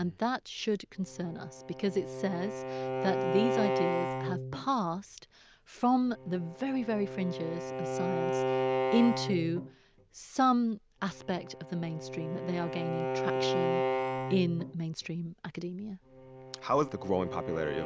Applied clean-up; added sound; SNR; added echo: none; Bowed string instrument; 3 dB; none.